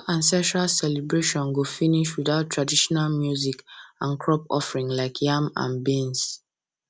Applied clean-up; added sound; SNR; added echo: none; none; none; none.